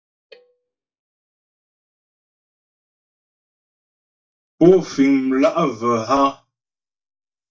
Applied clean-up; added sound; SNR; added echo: neural mask model DeepFilterNet 3.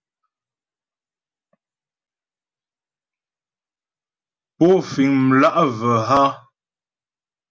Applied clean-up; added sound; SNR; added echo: none; none; none; none.